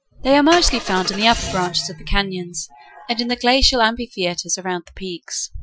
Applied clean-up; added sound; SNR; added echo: classical method Wiener filter.